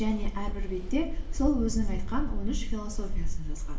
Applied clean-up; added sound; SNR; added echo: none; Mechanical fan; -4 dB; reverberation time 0.7 s.